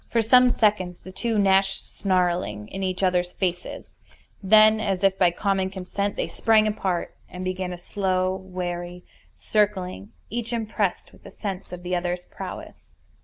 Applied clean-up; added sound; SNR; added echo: none; none; none; none.